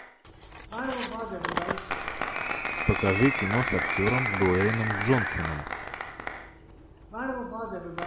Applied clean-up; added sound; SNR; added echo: none; Applause; 2 dB; none.